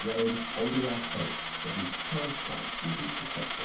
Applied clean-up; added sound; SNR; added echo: none; Coin (dropping); -2 dB; reverberation time 0.6 s.